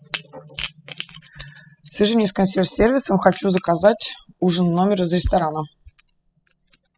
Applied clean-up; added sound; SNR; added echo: classical method spectral subtraction.